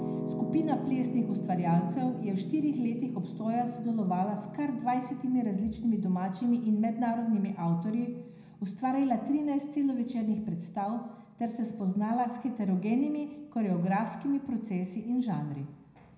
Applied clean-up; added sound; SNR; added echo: none; Piano; 11 dB; reverberation time 0.8 s.